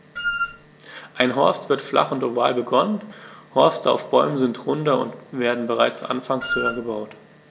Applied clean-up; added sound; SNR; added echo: none; Wind instrument, woodwind instrument; 5 dB; none.